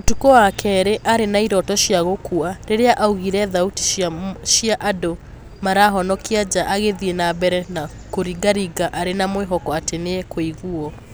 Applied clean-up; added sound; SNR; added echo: none; none; none; none.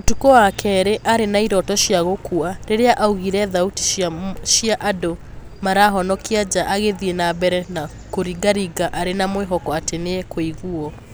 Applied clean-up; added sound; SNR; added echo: none; Splash, splatter; 18 dB; none.